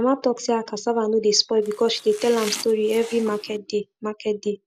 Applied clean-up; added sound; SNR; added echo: none; Domestic sounds, home sounds; 15 dB; none.